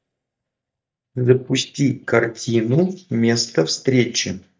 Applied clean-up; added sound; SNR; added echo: neural mask model DeepFilterNet 3.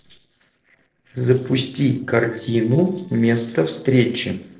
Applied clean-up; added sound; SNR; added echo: neural separator model SepFormer DNS4.